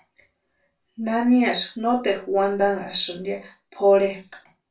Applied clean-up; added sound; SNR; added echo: none; none; none; reverberation time 0.2 s.